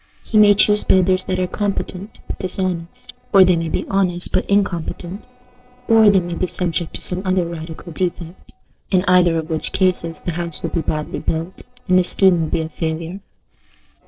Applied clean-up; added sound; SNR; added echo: neural separator model SepFormer DNS4.